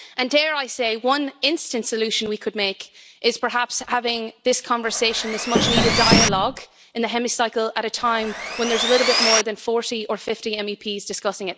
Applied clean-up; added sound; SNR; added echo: none; Tap + Sawing; -2 dB; none.